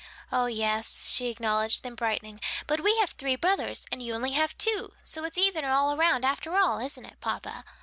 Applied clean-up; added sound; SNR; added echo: none; none; none; none.